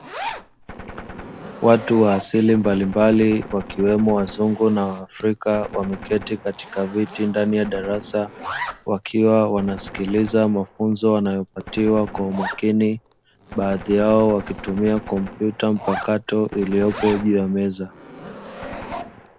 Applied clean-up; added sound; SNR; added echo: none; Zipper (clothing) + Gunshot, gunfire; 15 dB; none.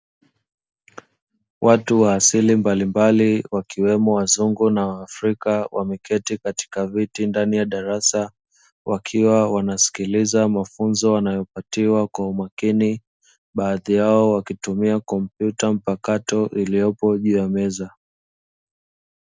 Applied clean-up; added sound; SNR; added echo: none; none; none; none.